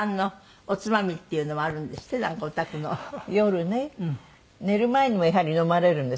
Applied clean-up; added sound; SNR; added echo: none; none; none; none.